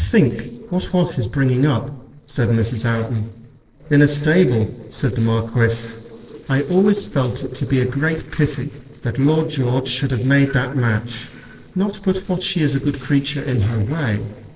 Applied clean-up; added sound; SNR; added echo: neural separator model SepFormer DNS4.